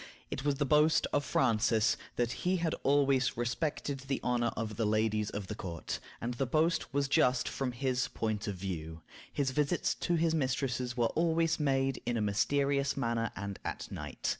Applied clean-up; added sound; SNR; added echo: none; none; none; none.